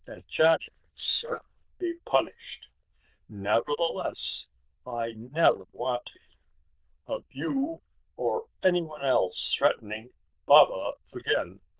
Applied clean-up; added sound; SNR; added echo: neural diffusion model UNIVERSE++.